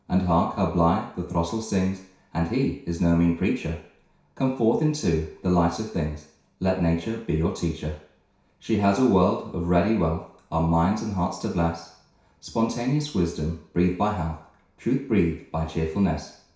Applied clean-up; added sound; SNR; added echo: none; none; none; reverberation time 0.6 s.